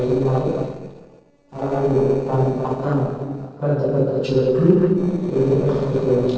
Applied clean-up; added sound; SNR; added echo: neural separator model SepFormer DNS4.